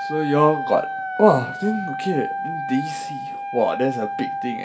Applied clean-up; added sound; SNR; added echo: none; Wind instrument, woodwind instrument; 6 dB; reverberation time 0.7 s.